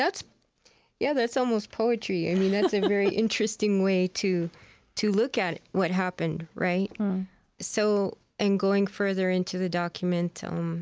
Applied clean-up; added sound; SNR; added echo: none; none; none; none.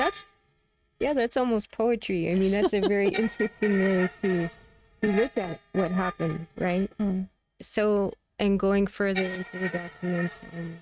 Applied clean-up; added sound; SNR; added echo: neural mask model RNNoise.